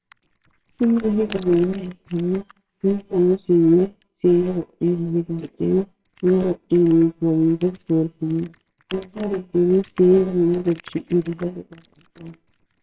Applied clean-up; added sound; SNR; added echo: neural separator model SepFormer WHAMR!.